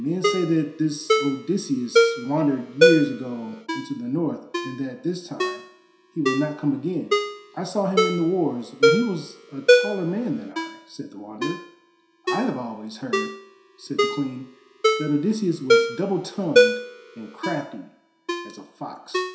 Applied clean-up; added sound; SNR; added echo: none; Ringtone; -2 dB; reverberation time 0.7 s.